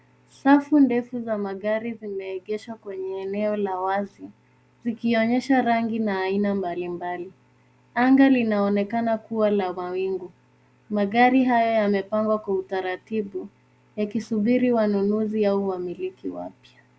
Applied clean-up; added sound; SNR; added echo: none; none; none; none.